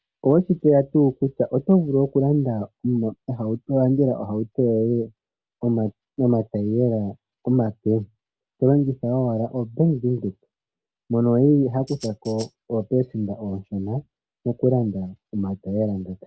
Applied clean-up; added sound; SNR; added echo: none; Tambourine; 20 dB; none.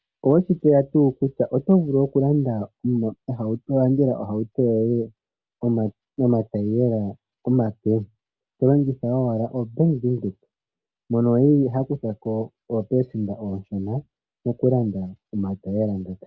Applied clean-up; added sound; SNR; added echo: none; none; none; none.